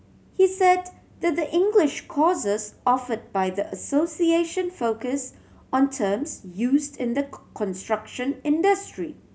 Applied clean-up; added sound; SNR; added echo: none; none; none; none.